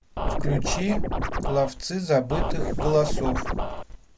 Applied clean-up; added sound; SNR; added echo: none; Scratching (performance technique); -1 dB; none.